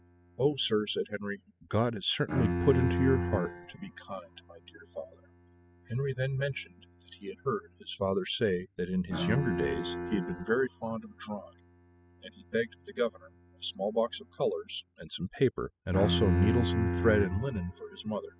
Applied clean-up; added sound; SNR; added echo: classical method spectral subtraction.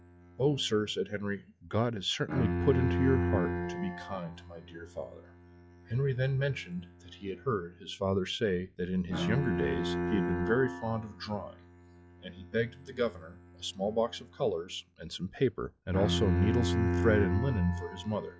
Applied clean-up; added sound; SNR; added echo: classical method log-MMSE.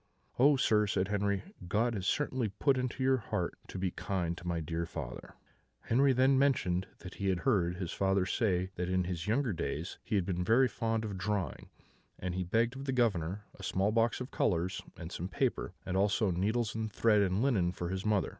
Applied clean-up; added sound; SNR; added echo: none; none; none; none.